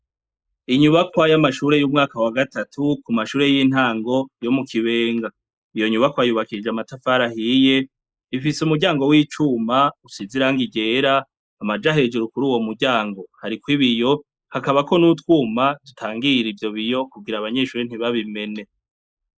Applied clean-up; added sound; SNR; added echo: neural mask model Resemble Enhance denoiser.